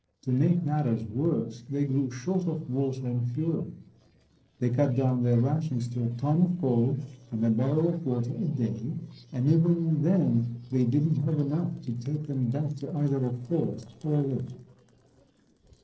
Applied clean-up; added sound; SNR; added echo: neural separator model SepFormer DNS4.